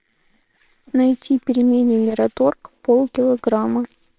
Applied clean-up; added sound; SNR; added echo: neural separator model SepFormer WHAMR!.